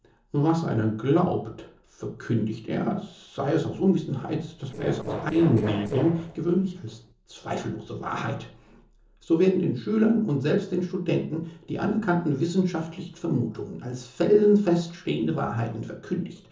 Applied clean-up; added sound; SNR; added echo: neural separator model SepFormer DNS4.